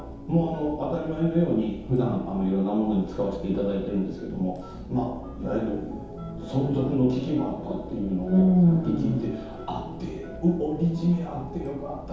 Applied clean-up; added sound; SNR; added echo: none; Telephone; 17 dB; reverberation time 0.8 s.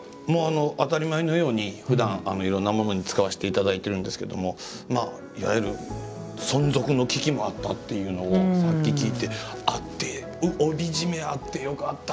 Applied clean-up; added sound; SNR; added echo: none; none; none; none.